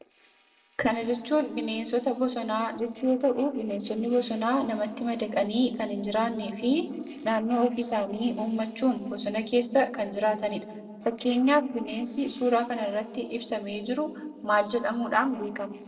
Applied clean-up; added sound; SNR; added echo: neural separator model SepFormer DNS4.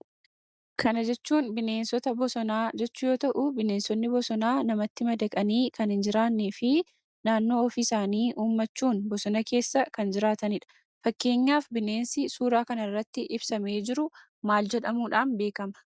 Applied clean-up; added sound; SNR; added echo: none; none; none; none.